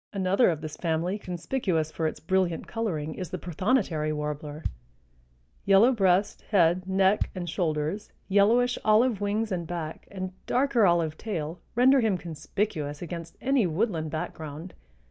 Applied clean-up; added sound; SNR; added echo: neural mask model DeepFilterNet 3.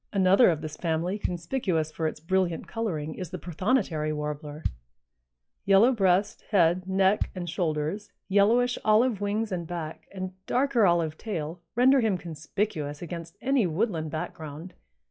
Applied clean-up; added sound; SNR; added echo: classical method log-MMSE.